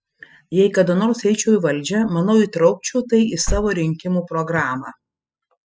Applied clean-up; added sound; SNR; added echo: classical method spectral subtraction.